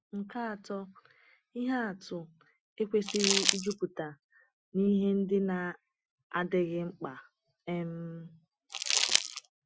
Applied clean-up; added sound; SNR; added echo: classical method Wiener filter.